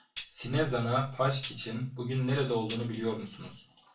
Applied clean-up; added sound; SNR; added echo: none; Tambourine; 2 dB; reverberation time 0.3 s.